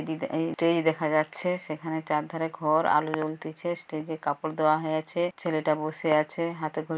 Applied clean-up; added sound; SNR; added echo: none; none; none; none.